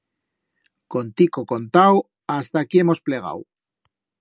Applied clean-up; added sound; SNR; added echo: none; none; none; none.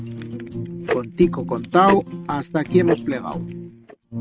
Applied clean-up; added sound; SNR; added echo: neural mask model RNNoise.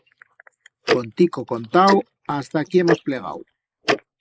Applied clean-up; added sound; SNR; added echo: neural mask model Resemble Enhance denoiser.